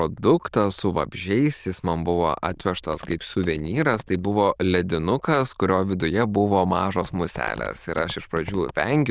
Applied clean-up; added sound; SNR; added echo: neural diffusion model UNIVERSE++.